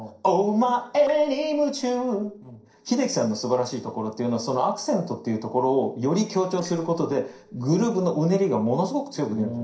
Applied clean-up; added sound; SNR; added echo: neural separator model SepFormer DNS4.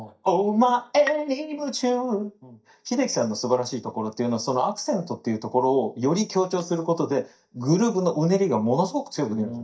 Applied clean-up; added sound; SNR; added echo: neural mask model DeepFilterNet 3.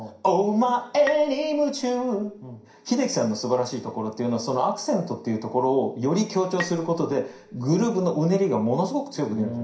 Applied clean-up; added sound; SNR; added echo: none; Bowed string instrument; 15 dB; reverberation time 0.5 s.